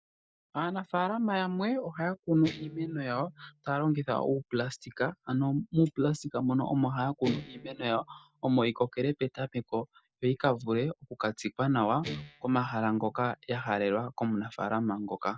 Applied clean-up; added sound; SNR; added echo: neural mask model DeepFilterNet 3.